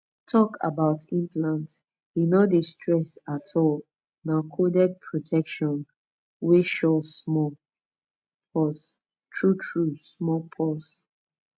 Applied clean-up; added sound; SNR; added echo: none; none; none; none.